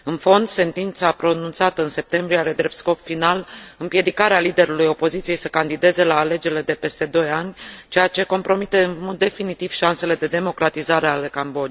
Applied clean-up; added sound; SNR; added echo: none; none; none; none.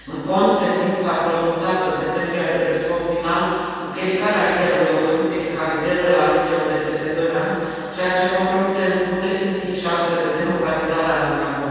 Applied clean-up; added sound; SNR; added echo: none; none; none; reverberation time 2.1 s.